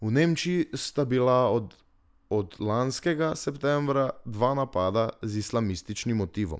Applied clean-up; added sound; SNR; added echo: none; none; none; none.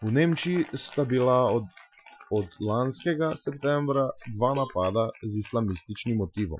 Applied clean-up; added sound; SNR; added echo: classical method Wiener filter.